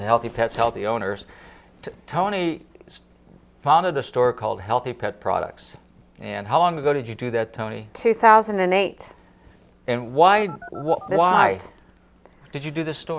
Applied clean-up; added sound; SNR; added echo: none; Telephone; 16 dB; none.